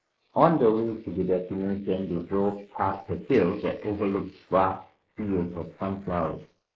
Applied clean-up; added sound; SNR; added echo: neural mask model Resemble Enhance denoiser.